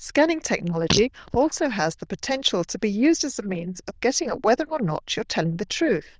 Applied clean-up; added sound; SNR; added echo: neural diffusion model UNIVERSE++.